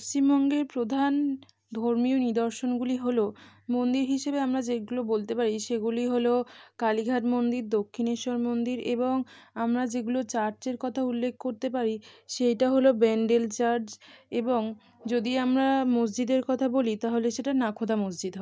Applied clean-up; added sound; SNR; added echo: none; none; none; none.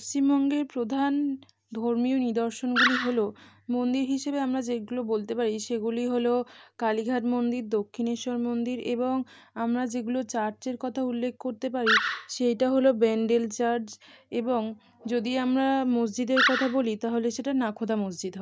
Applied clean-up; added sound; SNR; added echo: none; Animal; 0 dB; none.